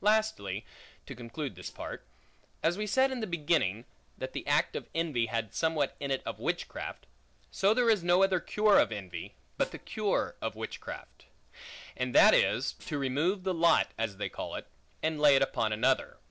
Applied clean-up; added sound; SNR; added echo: neural separator model SepFormer DNS4.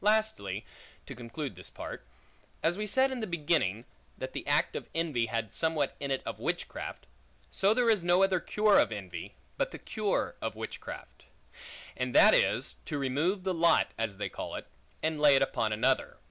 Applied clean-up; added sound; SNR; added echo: none; none; none; none.